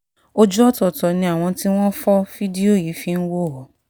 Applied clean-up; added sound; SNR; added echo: none; none; none; none.